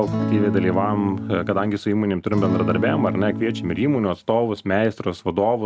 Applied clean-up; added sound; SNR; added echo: none; Acoustic guitar / Strum; 4 dB; none.